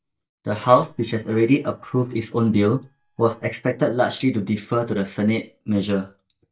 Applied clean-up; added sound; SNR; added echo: neural mask model DeepFilterNet 3.